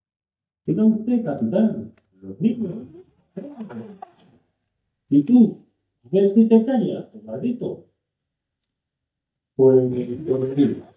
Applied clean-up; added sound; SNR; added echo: neural mask model DeepFilterNet 3.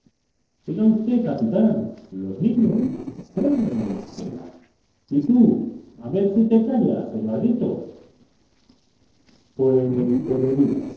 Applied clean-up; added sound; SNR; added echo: neural separator model SepFormer DNS4.